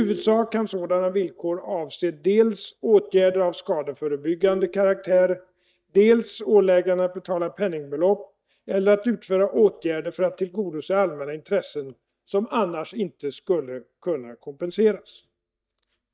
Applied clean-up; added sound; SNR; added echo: neural mask model DeepFilterNet 3.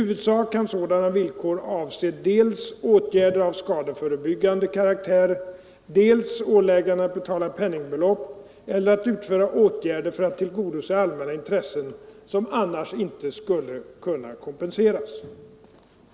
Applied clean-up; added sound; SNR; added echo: none; none; none; none.